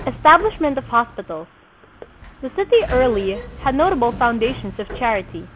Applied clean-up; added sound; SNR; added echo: none; Sliding door; 14 dB; none.